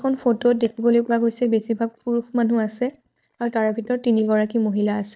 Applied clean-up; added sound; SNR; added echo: neural mask model DeepFilterNet 3.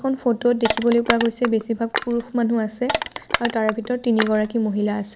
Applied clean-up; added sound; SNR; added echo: none; Crushing; 6 dB; none.